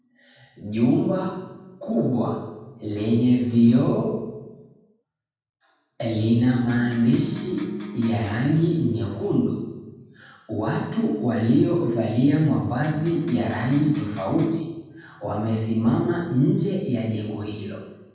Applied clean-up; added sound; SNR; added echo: none; Electric guitar; 13 dB; reverberation time 1.2 s.